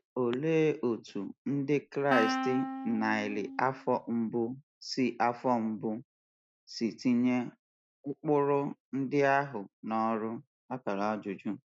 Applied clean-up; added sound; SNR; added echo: neural mask model RNNoise.